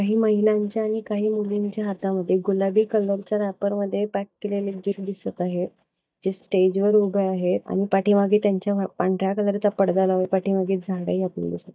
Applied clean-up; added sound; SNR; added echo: neural mask model DeepFilterNet 3.